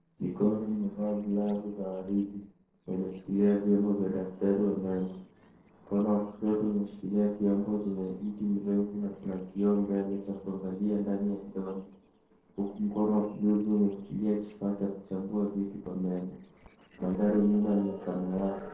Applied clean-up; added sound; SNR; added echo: neural separator model SepFormer DNS4.